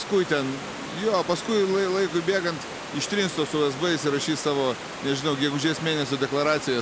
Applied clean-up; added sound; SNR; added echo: none; Stream / Liquid; 11 dB; none.